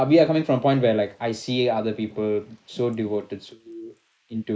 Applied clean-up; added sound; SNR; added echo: neural mask model Resemble Enhance denoiser.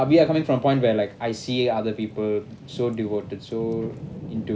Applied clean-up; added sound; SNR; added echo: none; Thunder / Rain; 15 dB; none.